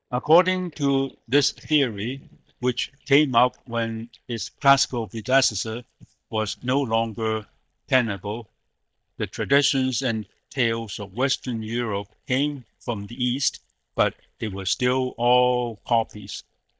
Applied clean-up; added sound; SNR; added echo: neural mask model DeepFilterNet 3.